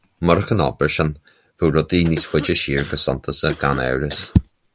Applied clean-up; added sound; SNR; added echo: none; Cough; 14 dB; none.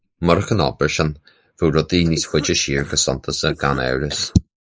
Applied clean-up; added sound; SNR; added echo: neural mask model Resemble Enhance denoiser.